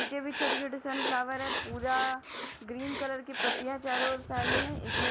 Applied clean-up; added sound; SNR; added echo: none; Writing; -1 dB; none.